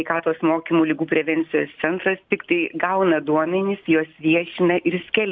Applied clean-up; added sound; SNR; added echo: none; none; none; none.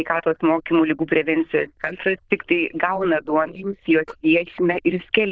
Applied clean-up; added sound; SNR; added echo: neural diffusion model UNIVERSE++.